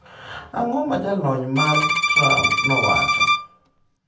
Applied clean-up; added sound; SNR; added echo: none; Bowed string instrument; -4 dB; reverberation time 0.3 s.